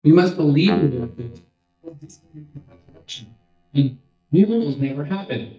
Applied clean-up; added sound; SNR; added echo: neural mask model DeepFilterNet 3.